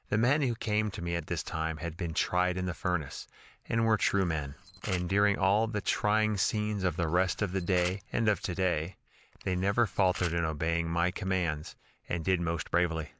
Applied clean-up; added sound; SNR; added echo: none; Camera; 15 dB; none.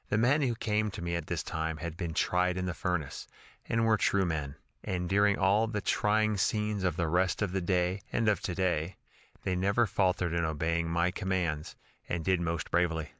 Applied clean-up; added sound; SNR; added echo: none; none; none; none.